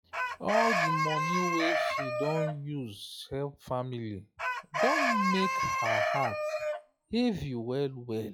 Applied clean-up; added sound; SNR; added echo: classical method log-MMSE.